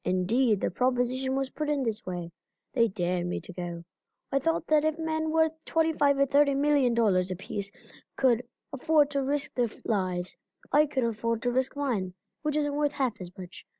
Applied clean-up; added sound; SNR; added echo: none; none; none; none.